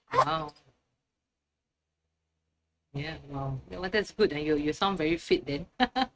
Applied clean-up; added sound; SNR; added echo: neural mask model RNNoise.